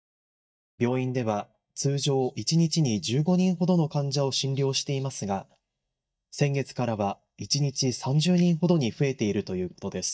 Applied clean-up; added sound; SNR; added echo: neural mask model DeepFilterNet 3.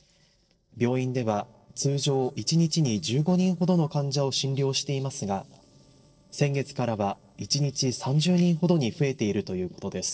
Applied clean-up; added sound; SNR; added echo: neural separator model SepFormer DNS4.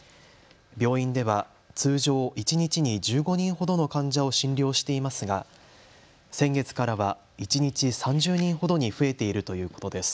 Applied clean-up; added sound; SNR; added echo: none; none; none; none.